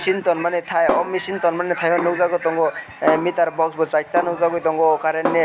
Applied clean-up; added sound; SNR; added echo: none; Snare drum; 10 dB; none.